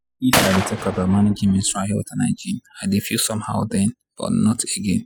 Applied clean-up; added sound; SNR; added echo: classical method spectral subtraction.